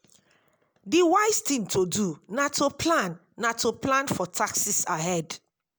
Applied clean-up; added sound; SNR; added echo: none; none; none; none.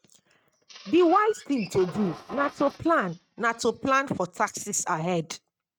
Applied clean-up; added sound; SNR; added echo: neural mask model RNNoise.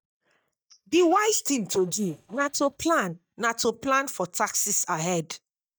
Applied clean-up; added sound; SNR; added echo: neural mask model DeepFilterNet 3.